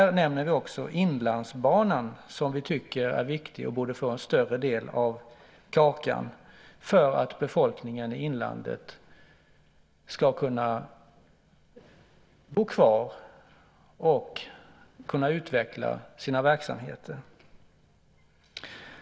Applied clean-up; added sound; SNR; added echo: none; none; none; none.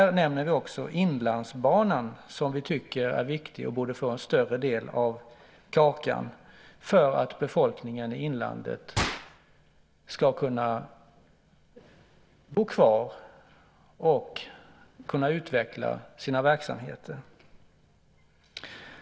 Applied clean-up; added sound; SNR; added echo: none; Gunshot, gunfire; 9 dB; none.